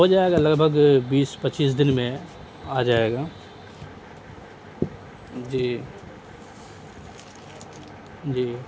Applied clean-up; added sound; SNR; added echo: none; none; none; none.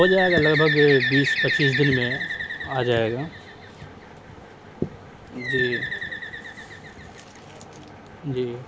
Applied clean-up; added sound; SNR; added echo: none; Bird; 4 dB; none.